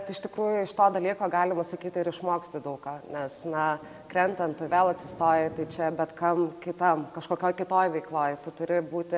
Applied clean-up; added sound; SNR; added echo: none; none; none; none.